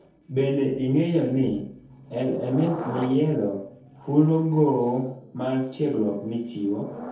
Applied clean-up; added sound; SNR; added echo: neural separator model SepFormer DNS4.